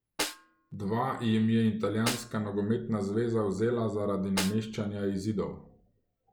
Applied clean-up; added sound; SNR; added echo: none; Snare drum; 11 dB; none.